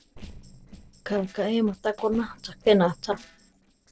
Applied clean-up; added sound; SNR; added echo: neural separator model SepFormer DNS4.